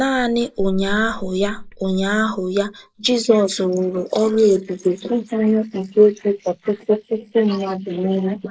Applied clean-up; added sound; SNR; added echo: neural mask model Resemble Enhance denoiser.